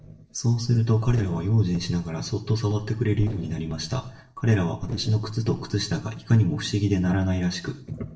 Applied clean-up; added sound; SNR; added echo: neural separator model SepFormer DNS4.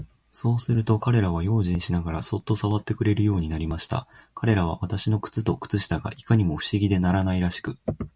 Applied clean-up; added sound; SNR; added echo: none; none; none; none.